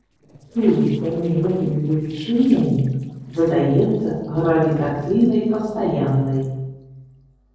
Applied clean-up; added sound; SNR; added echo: neural separator model SepFormer DNS4.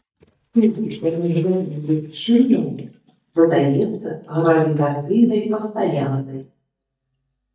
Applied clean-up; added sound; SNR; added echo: neural mask model DeepFilterNet 3.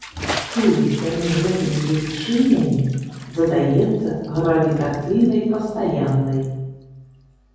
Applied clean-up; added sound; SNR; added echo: none; Bathtub (filling or washing) / Splash, splatter; 15 dB; reverberation time 1.3 s.